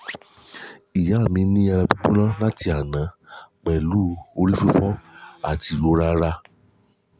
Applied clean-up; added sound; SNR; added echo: none; none; none; none.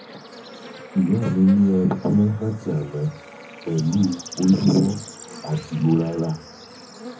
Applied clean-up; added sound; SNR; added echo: none; Bird / Insect; 17 dB; reverberation time 0.3 s.